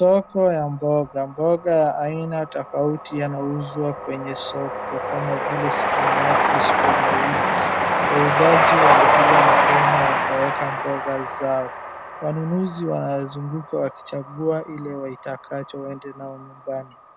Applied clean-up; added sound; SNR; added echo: none; Train; -3 dB; none.